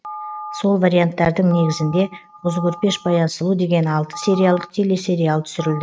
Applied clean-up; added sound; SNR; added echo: neural mask model RNNoise.